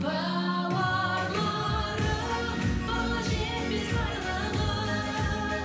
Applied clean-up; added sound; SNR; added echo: none; none; none; reverberation time 0.9 s.